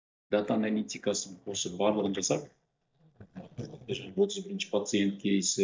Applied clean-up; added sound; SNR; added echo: neural mask model DeepFilterNet 3.